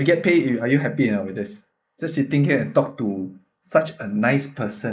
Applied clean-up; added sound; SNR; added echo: neural mask model Resemble Enhance denoiser.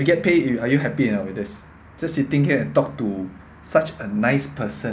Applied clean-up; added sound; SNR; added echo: none; none; none; none.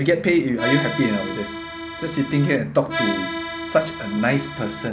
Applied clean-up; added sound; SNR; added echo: none; Accordion; 6 dB; none.